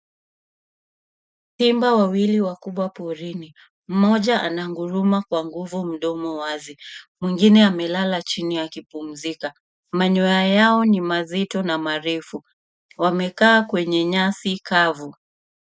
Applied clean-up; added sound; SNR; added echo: none; none; none; none.